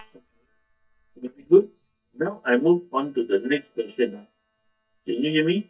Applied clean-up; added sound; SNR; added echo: neural mask model DeepFilterNet 3.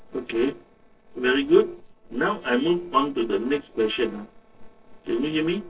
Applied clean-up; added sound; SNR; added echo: neural separator model SepFormer DNS4.